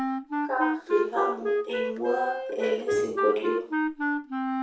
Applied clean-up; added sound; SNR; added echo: none; Wind instrument, woodwind instrument; -1 dB; reverberation time 0.4 s.